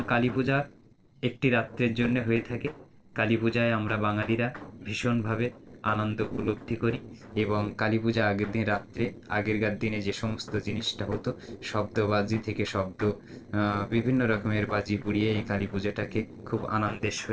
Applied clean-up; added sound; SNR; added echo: neural separator model SepFormer DNS4.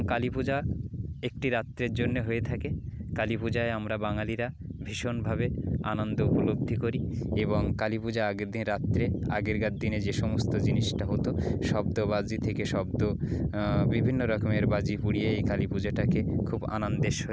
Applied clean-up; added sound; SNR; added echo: none; none; none; none.